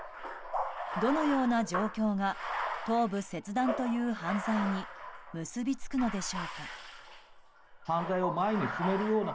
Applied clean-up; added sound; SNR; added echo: none; Bathtub (filling or washing); 6 dB; none.